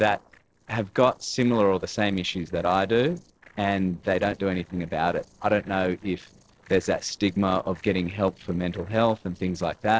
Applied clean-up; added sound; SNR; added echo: neural separator model SepFormer DNS4.